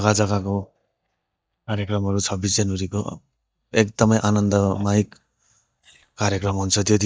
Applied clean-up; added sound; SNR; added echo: neural mask model DeepFilterNet 3.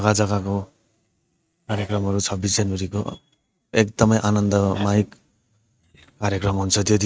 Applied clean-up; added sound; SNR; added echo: neural mask model RNNoise.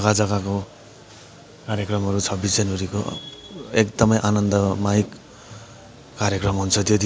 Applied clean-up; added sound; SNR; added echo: none; none; none; none.